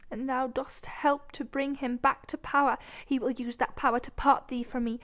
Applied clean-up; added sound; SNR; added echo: none; none; none; none.